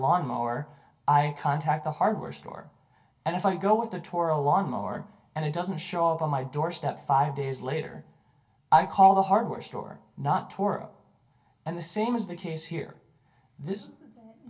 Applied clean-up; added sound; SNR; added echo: none; none; none; reverberation time 0.2 s.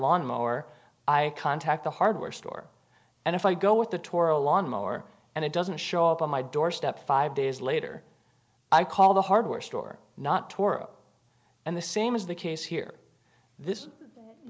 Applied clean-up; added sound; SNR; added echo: none; none; none; none.